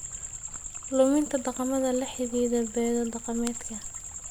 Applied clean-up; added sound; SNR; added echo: none; Stream; 18 dB; none.